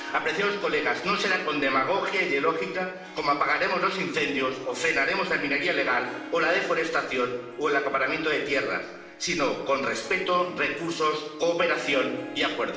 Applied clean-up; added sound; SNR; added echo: none; Harp; 16 dB; reverberation time 0.9 s.